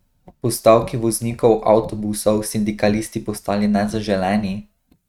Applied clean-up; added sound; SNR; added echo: neural mask model RNNoise.